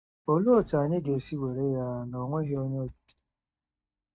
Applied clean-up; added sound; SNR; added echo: neural mask model DeepFilterNet 3.